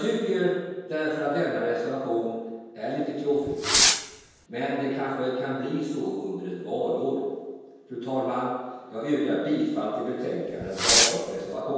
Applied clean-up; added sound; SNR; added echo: none; Fireworks; -4 dB; reverberation time 1.2 s.